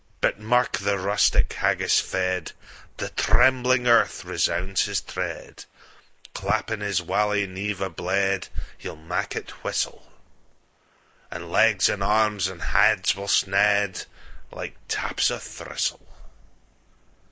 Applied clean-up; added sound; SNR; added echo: neural mask model Resemble Enhance denoiser.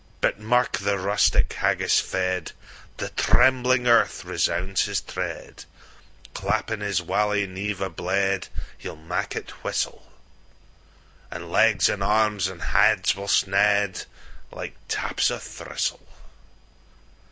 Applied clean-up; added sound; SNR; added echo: none; none; none; none.